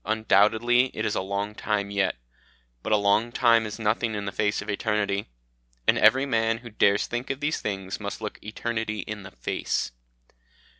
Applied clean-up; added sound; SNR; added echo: none; none; none; none.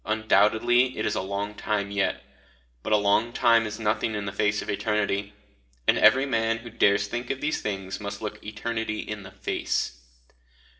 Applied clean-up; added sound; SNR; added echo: none; none; none; reverberation time 0.6 s.